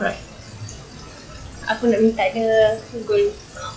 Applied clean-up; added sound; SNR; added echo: classical method log-MMSE.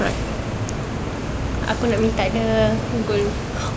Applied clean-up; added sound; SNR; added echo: none; none; none; none.